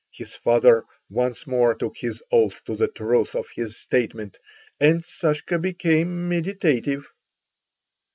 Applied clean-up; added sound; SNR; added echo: none; none; none; none.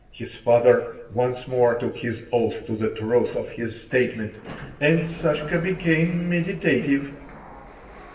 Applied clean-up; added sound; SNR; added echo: none; Sliding door; 20 dB; reverberation time 0.9 s.